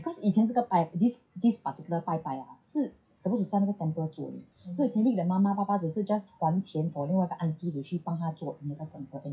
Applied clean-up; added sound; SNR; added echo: classical method WPE with log-MMSE.